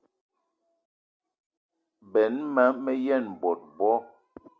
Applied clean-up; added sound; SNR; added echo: none; none; none; none.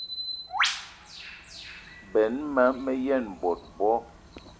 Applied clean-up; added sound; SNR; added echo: none; Bird; 8 dB; none.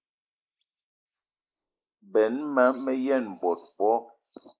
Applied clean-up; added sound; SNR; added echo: neural mask model Resemble Enhance denoiser.